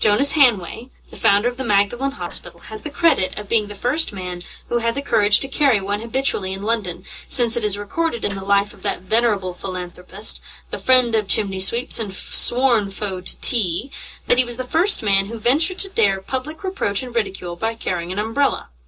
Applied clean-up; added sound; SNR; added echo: neural separator model SepFormer DNS4.